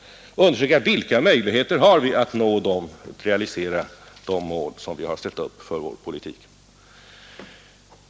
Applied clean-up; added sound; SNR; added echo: none; none; none; none.